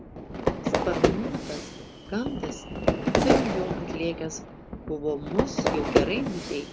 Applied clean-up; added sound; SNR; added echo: none; Fire / Fireworks; -5 dB; none.